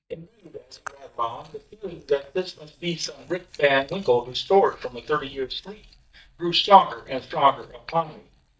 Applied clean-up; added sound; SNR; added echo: neural mask model DeepFilterNet 3.